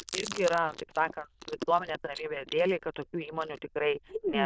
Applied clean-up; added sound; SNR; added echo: neural diffusion model UNIVERSE++.